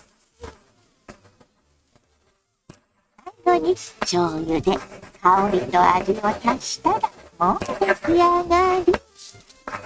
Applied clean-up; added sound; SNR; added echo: neural mask model RNNoise.